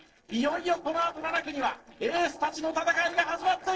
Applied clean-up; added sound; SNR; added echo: neural separator model SepFormer DNS4.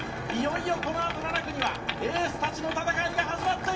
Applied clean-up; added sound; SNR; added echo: none; Mechanisms; 19 dB; reverberation time 0.9 s.